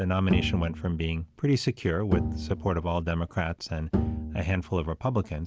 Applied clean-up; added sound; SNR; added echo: none; Bowed string instrument; 4 dB; none.